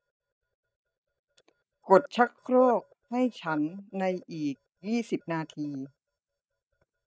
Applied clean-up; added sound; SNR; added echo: neural mask model DeepFilterNet 3.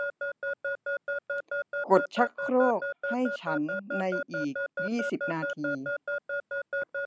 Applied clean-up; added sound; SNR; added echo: none; Alarm / Keyboard (musical); 2 dB; none.